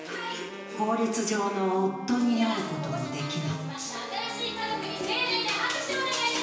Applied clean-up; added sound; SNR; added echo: none; Wind instrument, woodwind instrument; 13 dB; reverberation time 1.0 s.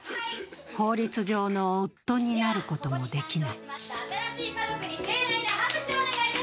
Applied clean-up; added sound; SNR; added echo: none; none; none; none.